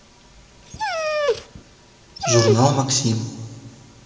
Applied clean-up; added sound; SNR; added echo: none; Dog; 2 dB; reverberation time 2.2 s.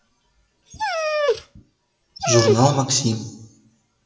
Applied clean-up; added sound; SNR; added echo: classical method WPE with log-MMSE.